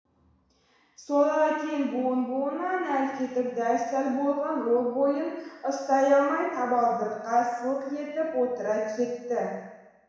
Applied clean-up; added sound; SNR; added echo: none; none; none; reverberation time 1.1 s.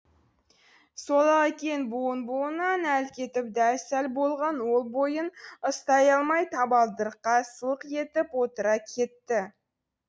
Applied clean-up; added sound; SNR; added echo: none; none; none; none.